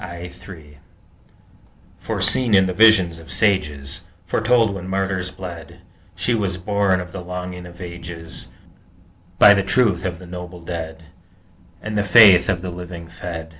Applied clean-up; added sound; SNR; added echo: none; none; none; none.